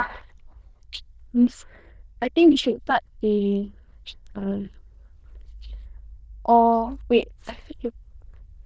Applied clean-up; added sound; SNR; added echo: neural diffusion model UNIVERSE++.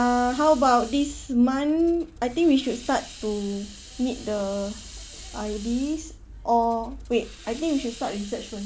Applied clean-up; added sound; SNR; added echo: none; Hiss; 20 dB; none.